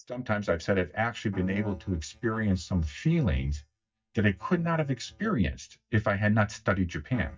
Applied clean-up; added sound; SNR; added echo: neural mask model DeepFilterNet 3.